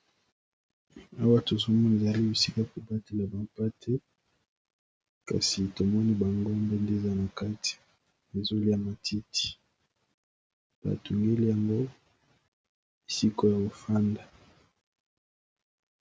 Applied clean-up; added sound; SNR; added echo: none; none; none; none.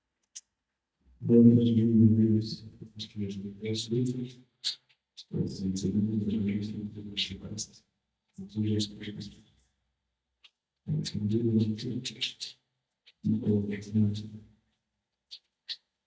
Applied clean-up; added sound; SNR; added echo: neural mask model DeepFilterNet 3.